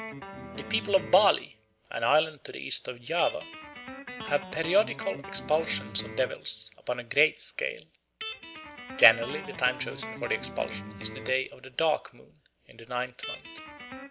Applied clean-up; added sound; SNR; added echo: none; Guitar; 12 dB; none.